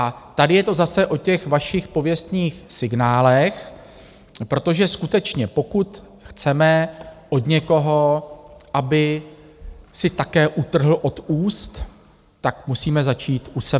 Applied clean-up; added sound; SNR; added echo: none; none; none; none.